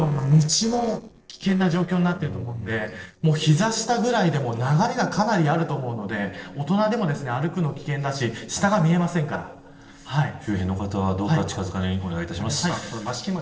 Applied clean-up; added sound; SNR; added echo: neural separator model SepFormer DNS4.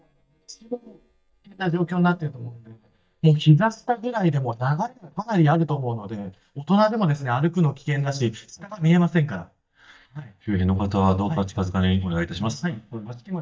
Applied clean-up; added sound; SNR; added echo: neural mask model DeepFilterNet 3.